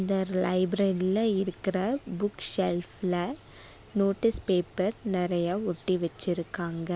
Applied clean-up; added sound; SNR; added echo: none; none; none; none.